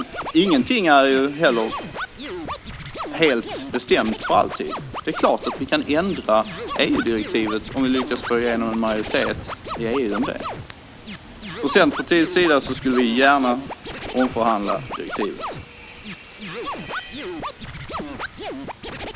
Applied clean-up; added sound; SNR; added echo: none; Scratching (performance technique) + Rain / Train; 8 dB; none.